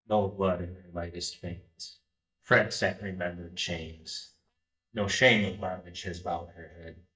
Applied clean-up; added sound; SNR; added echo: neural mask model DeepFilterNet 3.